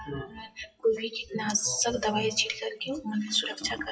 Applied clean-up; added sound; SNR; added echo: classical method WPE with log-MMSE.